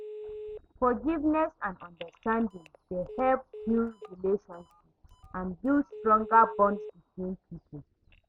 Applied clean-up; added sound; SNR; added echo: none; Telephone; 16 dB; none.